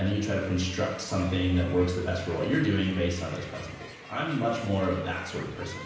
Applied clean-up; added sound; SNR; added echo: none; Crowd; 17 dB; reverberation time 0.9 s.